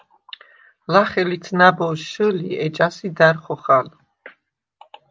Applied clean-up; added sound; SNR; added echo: none; none; none; none.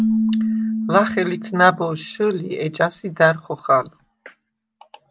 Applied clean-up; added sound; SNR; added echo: none; Keyboard (musical); 5 dB; none.